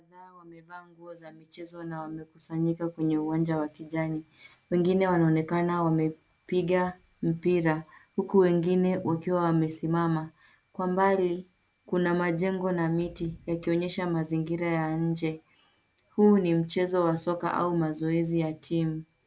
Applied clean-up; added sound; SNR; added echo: none; none; none; none.